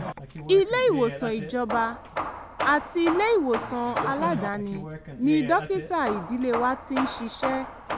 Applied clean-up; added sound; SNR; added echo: none; Hammer / Wood; 8 dB; none.